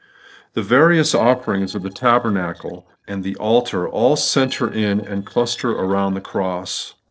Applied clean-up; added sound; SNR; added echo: neural separator model SepFormer DNS4.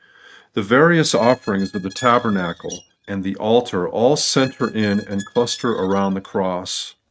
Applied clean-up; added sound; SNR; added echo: neural mask model RNNoise.